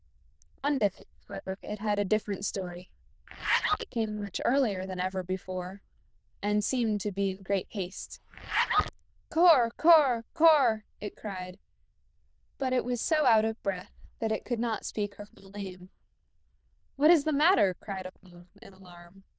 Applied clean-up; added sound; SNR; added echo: neural diffusion model UNIVERSE++.